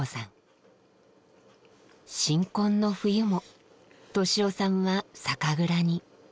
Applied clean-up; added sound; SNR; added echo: none; none; none; none.